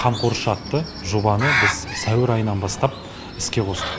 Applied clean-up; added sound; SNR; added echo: none; Bird; 6 dB; none.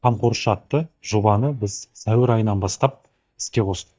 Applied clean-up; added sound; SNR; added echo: neural mask model DeepFilterNet 3.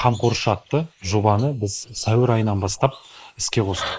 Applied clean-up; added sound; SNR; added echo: neural mask model Resemble Enhance denoiser.